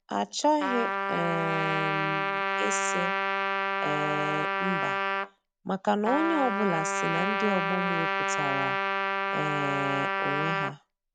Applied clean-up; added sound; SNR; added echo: none; Trumpet; -2 dB; none.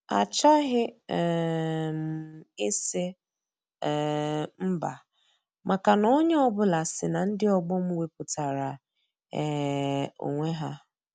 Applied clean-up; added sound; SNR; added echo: none; none; none; none.